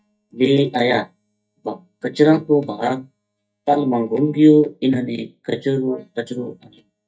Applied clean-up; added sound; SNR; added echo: neural mask model DeepFilterNet 3.